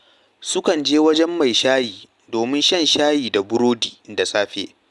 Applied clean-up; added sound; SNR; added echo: none; none; none; none.